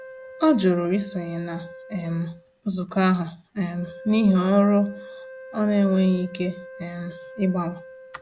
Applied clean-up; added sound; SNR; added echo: none; Wind instrument, woodwind instrument; 18 dB; none.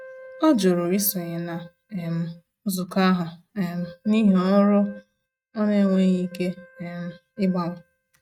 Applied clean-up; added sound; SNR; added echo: neural mask model RNNoise.